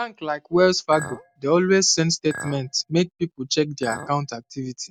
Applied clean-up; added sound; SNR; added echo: none; Chink, clink; 16 dB; none.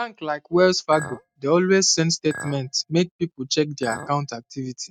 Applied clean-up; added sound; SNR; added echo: neural mask model RNNoise.